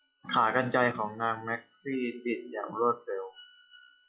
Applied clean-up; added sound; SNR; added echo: classical method log-MMSE.